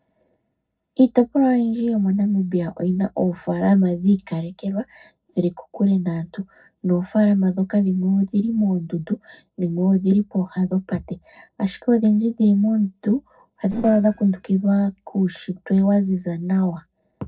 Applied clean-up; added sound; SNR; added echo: neural separator model SepFormer DNS4.